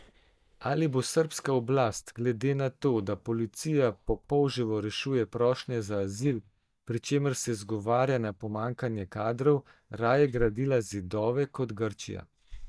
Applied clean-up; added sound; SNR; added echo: neural mask model DeepFilterNet 3.